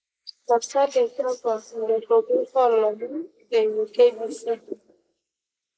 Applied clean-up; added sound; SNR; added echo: neural mask model Resemble Enhance denoiser.